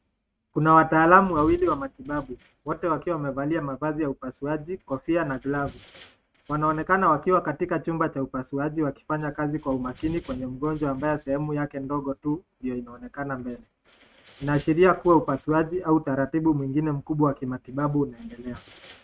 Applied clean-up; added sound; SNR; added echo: neural mask model RNNoise.